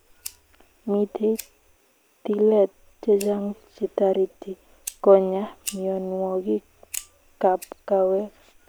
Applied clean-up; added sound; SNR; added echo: none; Fire; 20 dB; none.